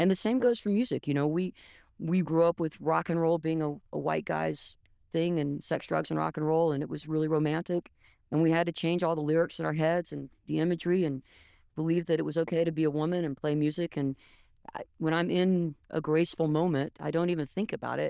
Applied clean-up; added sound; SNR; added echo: neural diffusion model UNIVERSE++.